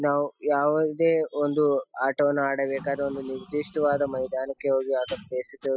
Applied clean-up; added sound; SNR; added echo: classical method spectral subtraction.